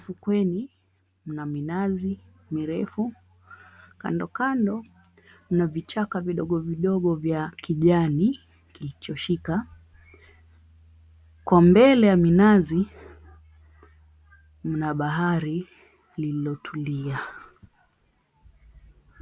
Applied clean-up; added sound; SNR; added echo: none; none; none; none.